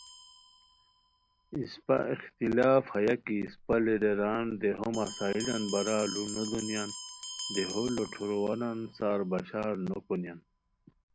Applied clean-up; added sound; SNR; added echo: none; Bell; 14 dB; none.